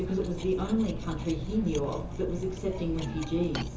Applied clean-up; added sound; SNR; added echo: none; Cutlery, silverware; 6 dB; reverberation time 0.7 s.